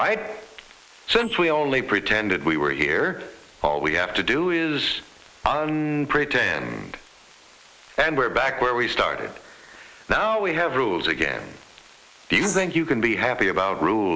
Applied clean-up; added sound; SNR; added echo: neural mask model Resemble Enhance denoiser.